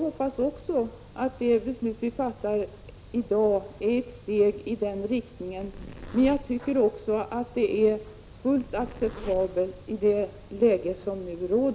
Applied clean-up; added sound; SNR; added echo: none; Zipper (clothing); 15 dB; none.